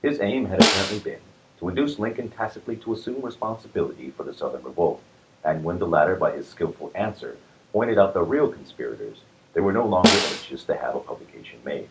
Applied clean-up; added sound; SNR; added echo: none; Snare drum; -3 dB; none.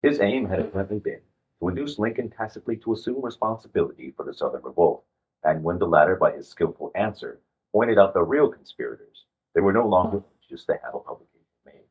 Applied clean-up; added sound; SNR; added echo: neural mask model DeepFilterNet 3.